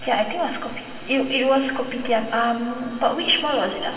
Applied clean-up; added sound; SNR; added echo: none; none; none; reverberation time 2.3 s.